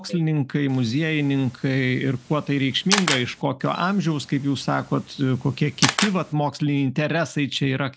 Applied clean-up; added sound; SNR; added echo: none; Camera; 8 dB; none.